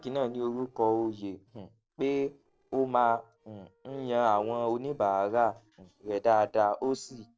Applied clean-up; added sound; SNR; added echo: neural separator model SepFormer DNS4.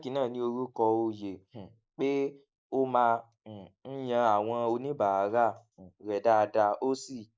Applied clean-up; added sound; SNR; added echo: neural mask model Resemble Enhance denoiser.